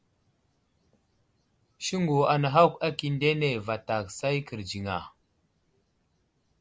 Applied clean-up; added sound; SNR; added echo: none; none; none; none.